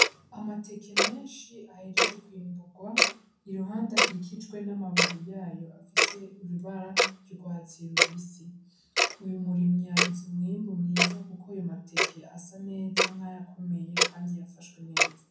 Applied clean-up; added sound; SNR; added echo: none; Tick-tock; -4 dB; reverberation time 0.6 s.